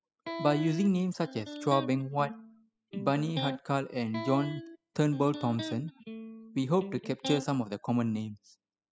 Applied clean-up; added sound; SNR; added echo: classical method spectral subtraction.